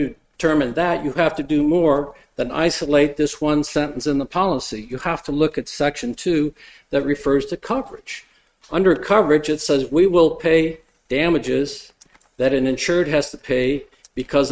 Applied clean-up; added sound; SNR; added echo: neural mask model RNNoise.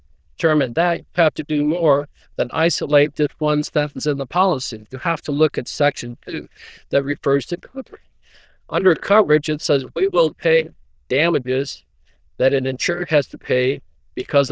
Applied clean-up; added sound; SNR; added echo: neural diffusion model UNIVERSE++.